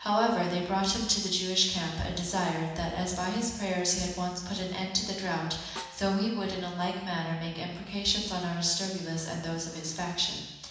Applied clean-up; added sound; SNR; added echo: none; Snare drum; 20 dB; reverberation time 1.1 s.